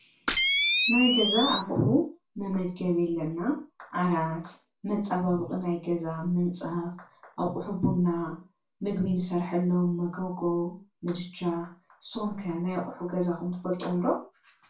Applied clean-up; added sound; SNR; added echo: none; Camera; 1 dB; reverberation time 0.3 s.